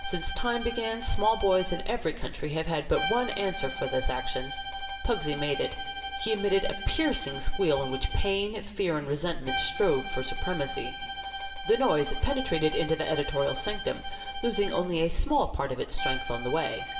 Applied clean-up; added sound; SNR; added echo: none; Bowed string instrument; 8 dB; reverberation time 1.5 s.